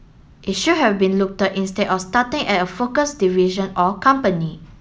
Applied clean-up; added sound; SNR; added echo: none; none; none; none.